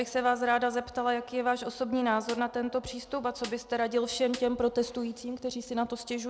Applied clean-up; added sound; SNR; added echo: none; Snare drum; 17 dB; none.